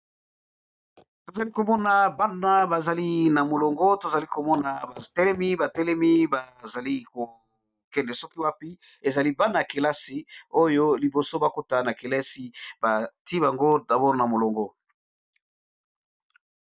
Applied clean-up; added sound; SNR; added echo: neural mask model DeepFilterNet 3.